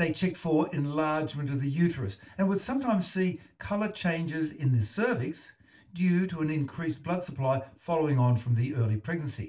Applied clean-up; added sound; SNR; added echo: none; none; none; reverberation time 0.2 s.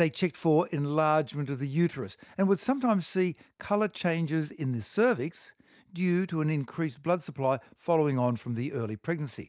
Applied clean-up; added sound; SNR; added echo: none; none; none; none.